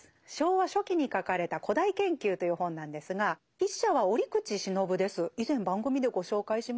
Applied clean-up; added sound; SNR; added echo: none; none; none; none.